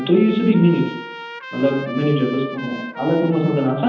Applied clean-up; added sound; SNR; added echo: none; Trumpet; 15 dB; reverberation time 0.9 s.